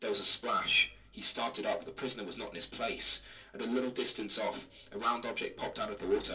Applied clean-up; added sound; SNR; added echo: none; none; none; reverberation time 0.3 s.